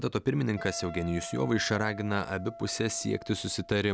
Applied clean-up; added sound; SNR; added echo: none; Wind instrument, woodwind instrument; 15 dB; none.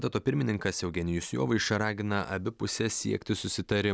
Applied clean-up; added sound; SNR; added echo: none; none; none; none.